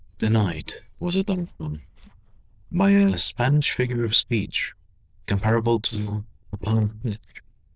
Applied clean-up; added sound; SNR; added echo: neural diffusion model UNIVERSE++.